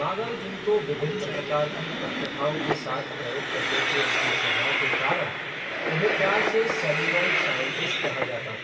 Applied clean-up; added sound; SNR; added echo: none; Train; -2 dB; reverberation time 2.3 s.